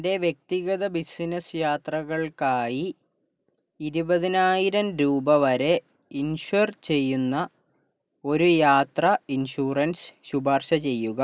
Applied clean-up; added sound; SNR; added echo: none; none; none; none.